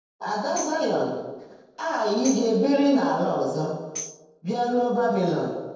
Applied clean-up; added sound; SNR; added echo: neural separator model SepFormer DNS4.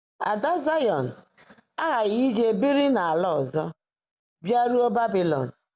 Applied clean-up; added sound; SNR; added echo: none; none; none; none.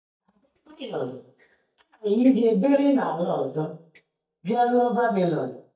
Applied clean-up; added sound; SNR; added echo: neural mask model DeepFilterNet 3.